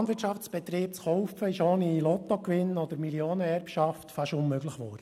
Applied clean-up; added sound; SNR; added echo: none; none; none; none.